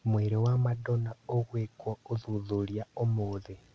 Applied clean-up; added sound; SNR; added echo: none; none; none; none.